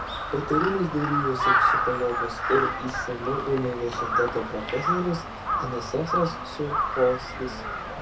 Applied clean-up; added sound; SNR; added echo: none; Crow; -1 dB; reverberation time 0.3 s.